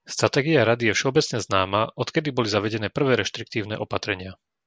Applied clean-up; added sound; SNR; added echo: none; none; none; none.